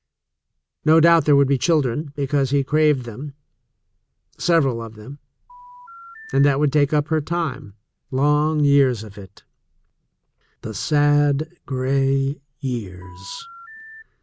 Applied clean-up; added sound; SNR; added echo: none; Telephone; 18 dB; none.